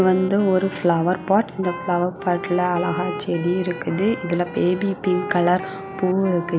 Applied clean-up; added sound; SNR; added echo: none; Wind instrument, woodwind instrument; 12 dB; none.